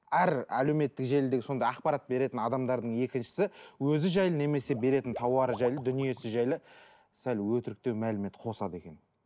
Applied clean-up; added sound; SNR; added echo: none; Water / Liquid; 17 dB; none.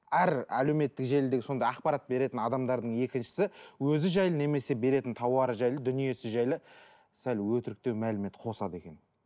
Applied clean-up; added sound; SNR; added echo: none; none; none; none.